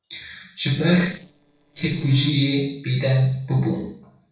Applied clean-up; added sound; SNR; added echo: neural separator model SepFormer DNS4.